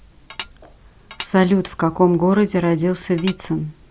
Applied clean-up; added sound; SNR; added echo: none; Tap / Dishes, pots, and pans; 15 dB; none.